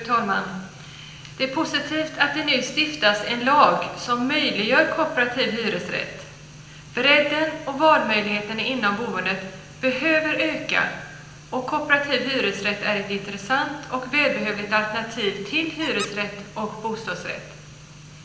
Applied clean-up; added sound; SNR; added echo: none; Squeak; 17 dB; reverberation time 0.8 s.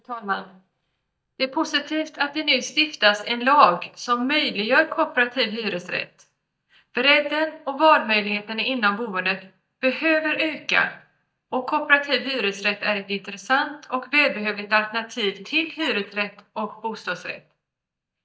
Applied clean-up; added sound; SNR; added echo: neural mask model DeepFilterNet 3.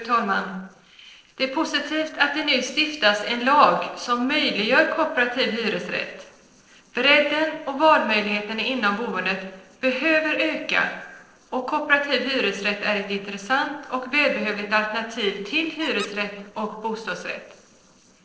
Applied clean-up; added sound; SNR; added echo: neural separator model SepFormer DNS4.